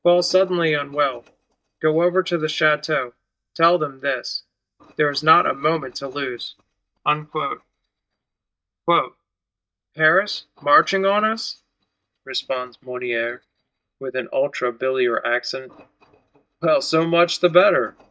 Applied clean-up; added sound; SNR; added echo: neural mask model DeepFilterNet 3.